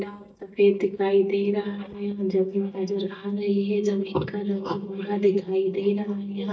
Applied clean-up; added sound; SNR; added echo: neural mask model DeepFilterNet 3.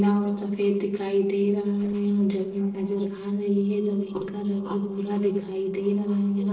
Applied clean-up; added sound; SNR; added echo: neural separator model SepFormer DNS4.